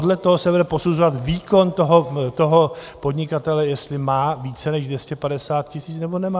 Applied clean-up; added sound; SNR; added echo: none; none; none; none.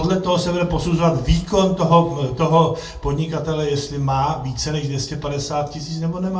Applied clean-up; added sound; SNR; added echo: none; none; none; reverberation time 0.3 s.